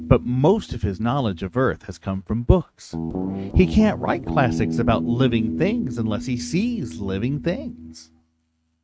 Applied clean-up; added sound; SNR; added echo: neural mask model RNNoise.